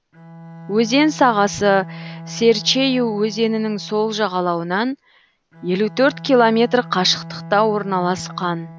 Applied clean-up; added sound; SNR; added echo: none; Bowed string instrument; 17 dB; none.